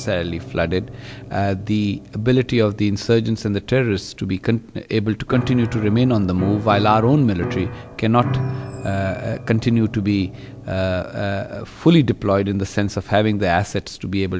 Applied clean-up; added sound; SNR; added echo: none; Piano; 12 dB; none.